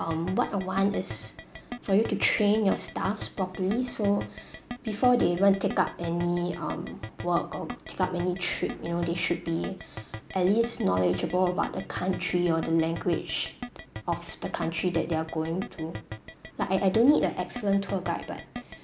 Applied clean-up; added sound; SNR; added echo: none; Keyboard (musical); 12 dB; none.